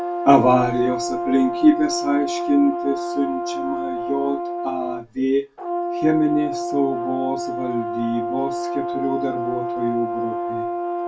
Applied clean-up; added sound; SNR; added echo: none; Brass instrument; 3 dB; reverberation time 0.2 s.